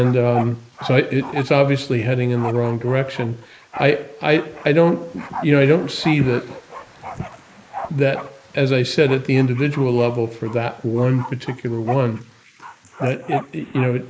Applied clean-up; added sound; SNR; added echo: neural mask model Resemble Enhance denoiser.